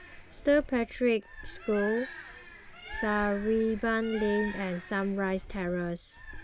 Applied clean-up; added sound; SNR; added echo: none; Bird; 12 dB; none.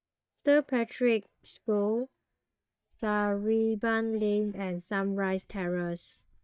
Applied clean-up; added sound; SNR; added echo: neural mask model DeepFilterNet 3.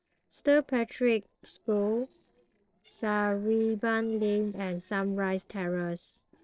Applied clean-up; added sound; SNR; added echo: neural separator model SepFormer DNS4.